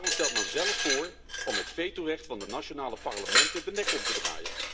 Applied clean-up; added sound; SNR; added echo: none; Glass; -4 dB; reverberation time 0.7 s.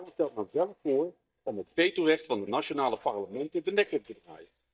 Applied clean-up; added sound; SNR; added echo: neural mask model DeepFilterNet 3.